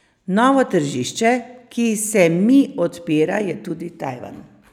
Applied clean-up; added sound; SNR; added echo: none; none; none; none.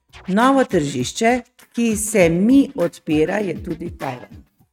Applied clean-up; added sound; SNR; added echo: neural mask model RNNoise.